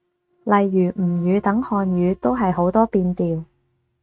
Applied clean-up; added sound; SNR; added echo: neural mask model RNNoise.